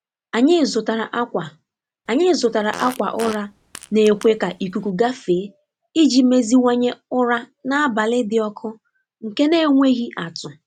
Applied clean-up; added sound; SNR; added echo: none; Fart; 18 dB; none.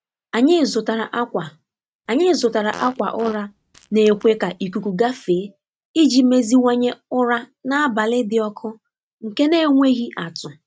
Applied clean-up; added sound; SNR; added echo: neural mask model RNNoise.